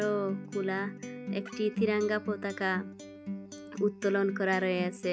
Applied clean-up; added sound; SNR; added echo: none; Acoustic guitar; 8 dB; none.